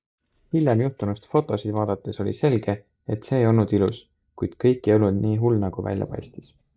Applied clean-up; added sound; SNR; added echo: neural mask model DeepFilterNet 3.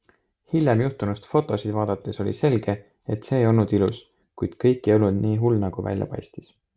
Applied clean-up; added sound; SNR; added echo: none; none; none; none.